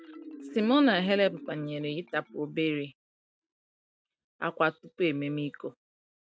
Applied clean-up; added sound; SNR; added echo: neural mask model RNNoise.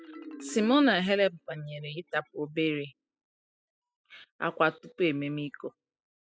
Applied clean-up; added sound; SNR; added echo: classical method spectral subtraction.